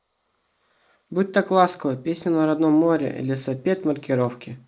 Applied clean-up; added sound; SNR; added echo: neural mask model Resemble Enhance denoiser.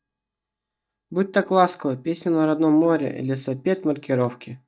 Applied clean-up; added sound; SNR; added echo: neural mask model DeepFilterNet 3.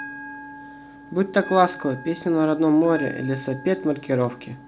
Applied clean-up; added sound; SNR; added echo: none; Bell; 15 dB; none.